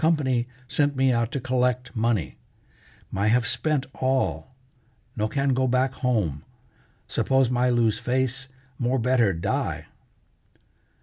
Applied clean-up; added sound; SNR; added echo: none; none; none; none.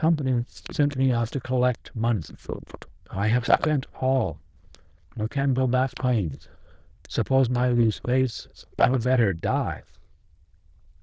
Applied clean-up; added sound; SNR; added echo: neural diffusion model UNIVERSE++.